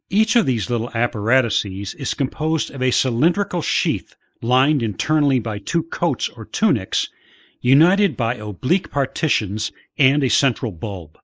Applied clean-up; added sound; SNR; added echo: neural mask model Resemble Enhance denoiser.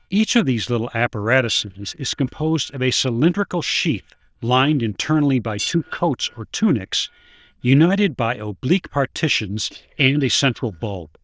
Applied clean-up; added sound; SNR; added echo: neural diffusion model UNIVERSE++.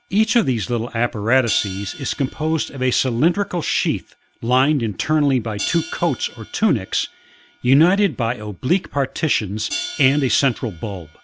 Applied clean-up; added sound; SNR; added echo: none; Hi-hat; 17 dB; none.